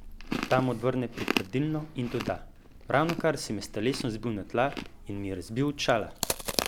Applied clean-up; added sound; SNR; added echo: none; Chewing, mastication; 6 dB; none.